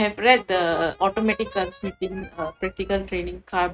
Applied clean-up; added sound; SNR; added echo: neural mask model RNNoise.